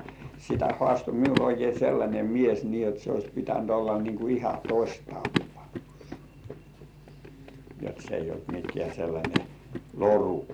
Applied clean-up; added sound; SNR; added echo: none; Run; 9 dB; none.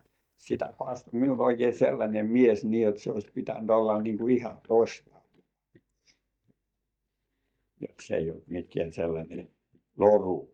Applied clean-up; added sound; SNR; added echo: neural mask model DeepFilterNet 3.